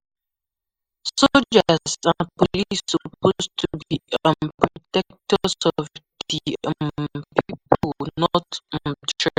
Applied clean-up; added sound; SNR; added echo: neural mask model Resemble Enhance denoiser.